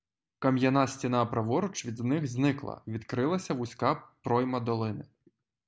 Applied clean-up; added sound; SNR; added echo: none; none; none; none.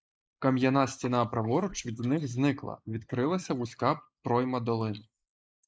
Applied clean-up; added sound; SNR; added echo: neural mask model Resemble Enhance denoiser.